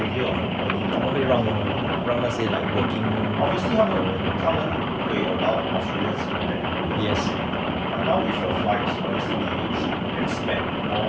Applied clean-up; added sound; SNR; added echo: none; Rain; -2 dB; none.